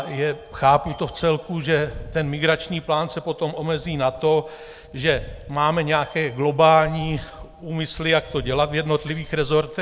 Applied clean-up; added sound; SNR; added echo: none; Wind + Bicycle bell; 18 dB; none.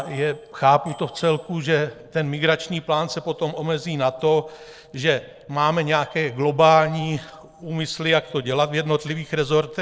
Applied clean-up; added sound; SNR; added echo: neural separator model SepFormer DNS4.